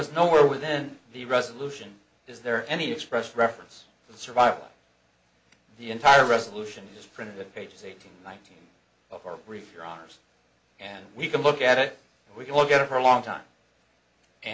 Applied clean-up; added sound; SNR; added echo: none; none; none; none.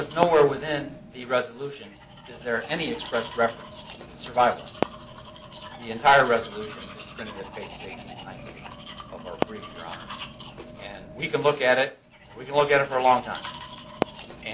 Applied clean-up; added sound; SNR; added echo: none; Fireworks + Domestic sounds, home sounds; 11 dB; none.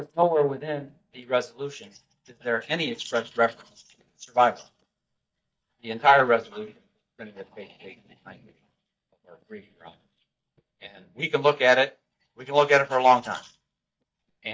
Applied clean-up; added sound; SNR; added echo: neural mask model DeepFilterNet 3.